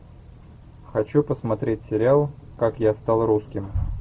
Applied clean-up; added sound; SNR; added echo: none; none; none; none.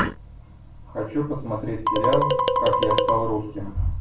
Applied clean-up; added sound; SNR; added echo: none; Marimba, xylophone; -3 dB; reverberation time 0.3 s.